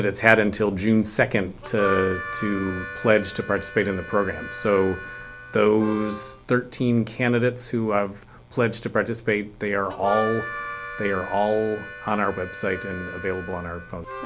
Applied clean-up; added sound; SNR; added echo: none; Harmonica; 12 dB; none.